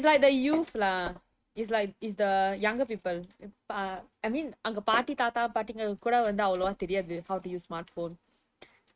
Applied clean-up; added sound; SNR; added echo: neural mask model RNNoise.